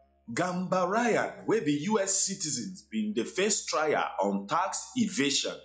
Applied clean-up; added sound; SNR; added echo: classical method log-MMSE.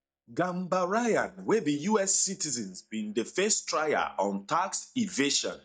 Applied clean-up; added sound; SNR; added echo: neural mask model DeepFilterNet 3.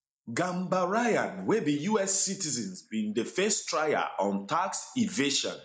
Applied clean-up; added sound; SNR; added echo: neural mask model Resemble Enhance denoiser.